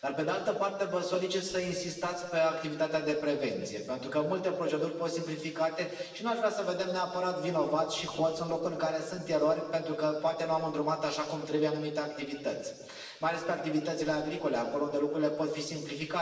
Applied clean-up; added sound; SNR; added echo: none; none; none; reverberation time 1.3 s.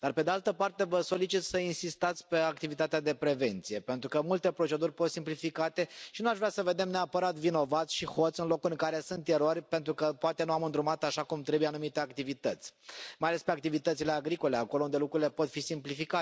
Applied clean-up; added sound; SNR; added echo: none; none; none; none.